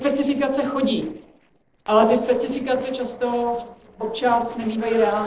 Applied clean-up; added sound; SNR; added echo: neural separator model SepFormer DNS4.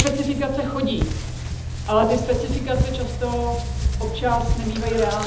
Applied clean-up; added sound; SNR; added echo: none; Tearing; 1 dB; reverberation time 0.8 s.